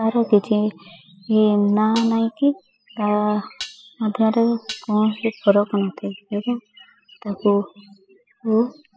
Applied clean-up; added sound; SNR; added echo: classical method spectral subtraction.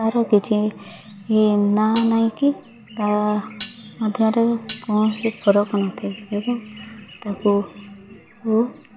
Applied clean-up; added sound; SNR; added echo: none; Dishes, pots, and pans; 16 dB; none.